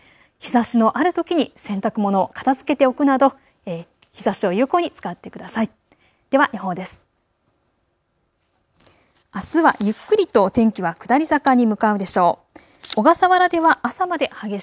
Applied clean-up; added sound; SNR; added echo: none; none; none; none.